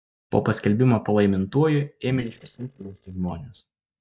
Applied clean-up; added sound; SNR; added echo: neural mask model DeepFilterNet 3.